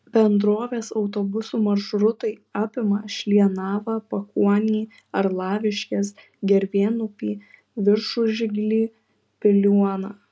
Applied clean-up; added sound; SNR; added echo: none; none; none; none.